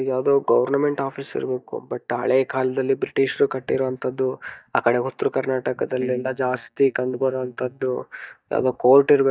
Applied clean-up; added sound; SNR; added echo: neural mask model DeepFilterNet 3.